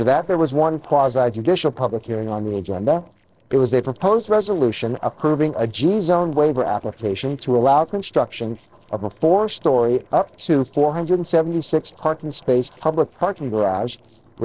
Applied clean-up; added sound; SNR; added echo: neural separator model SepFormer DNS4.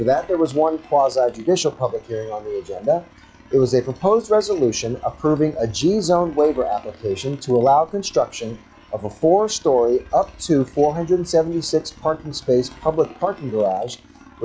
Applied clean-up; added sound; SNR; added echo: classical method log-MMSE.